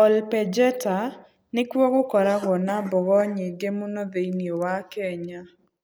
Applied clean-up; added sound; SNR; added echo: neural mask model Resemble Enhance denoiser.